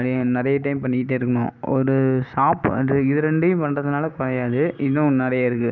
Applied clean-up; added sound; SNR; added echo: none; none; none; none.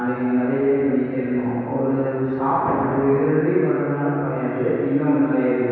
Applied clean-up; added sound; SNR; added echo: none; none; none; reverberation time 2.2 s.